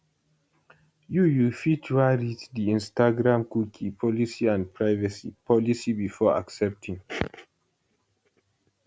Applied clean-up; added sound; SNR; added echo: none; none; none; none.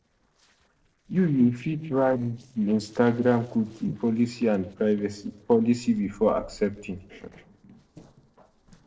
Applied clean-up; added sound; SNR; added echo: neural separator model SepFormer DNS4.